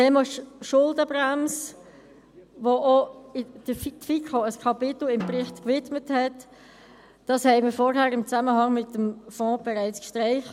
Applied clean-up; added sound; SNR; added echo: none; Drum; 16 dB; none.